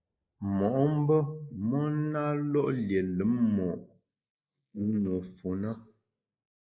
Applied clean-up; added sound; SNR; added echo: neural mask model Resemble Enhance denoiser.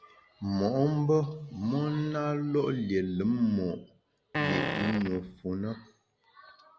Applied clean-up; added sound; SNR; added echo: none; Fart; 3 dB; none.